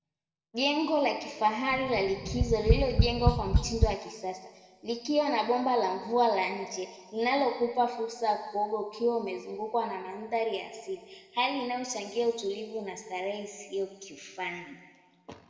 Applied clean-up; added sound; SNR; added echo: none; Tap; -3 dB; reverberation time 1.4 s.